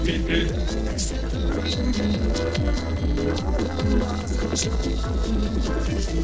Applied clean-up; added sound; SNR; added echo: neural separator model SepFormer DNS4.